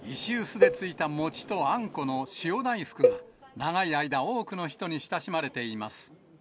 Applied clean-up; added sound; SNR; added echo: none; Cowbell; -1 dB; none.